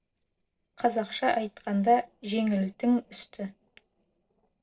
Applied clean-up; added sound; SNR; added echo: neural separator model SepFormer DNS4.